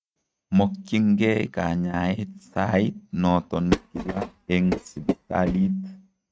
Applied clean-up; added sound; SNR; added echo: neural mask model RNNoise.